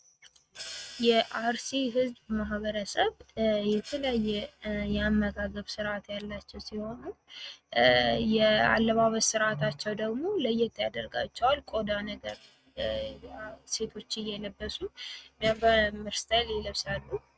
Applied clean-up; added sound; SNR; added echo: neural mask model RNNoise.